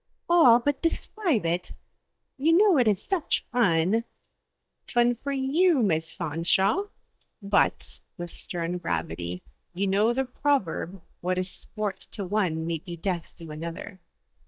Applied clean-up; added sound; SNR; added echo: neural mask model DeepFilterNet 3.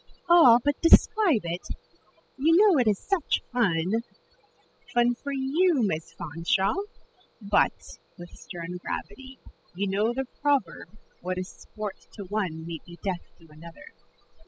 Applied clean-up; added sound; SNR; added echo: classical method spectral subtraction.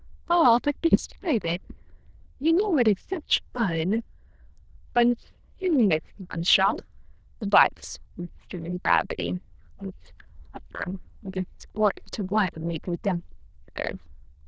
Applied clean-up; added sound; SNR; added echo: neural diffusion model UNIVERSE++.